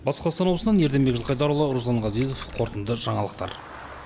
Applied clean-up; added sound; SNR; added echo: none; Water / Liquid; 16 dB; none.